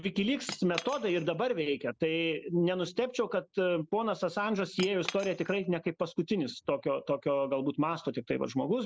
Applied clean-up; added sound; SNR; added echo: none; Cutlery, silverware / Chink, clink; 15 dB; none.